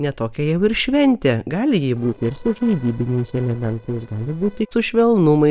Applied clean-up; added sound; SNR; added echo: neural separator model SepFormer DNS4.